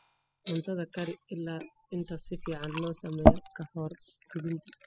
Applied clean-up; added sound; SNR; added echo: classical method spectral subtraction.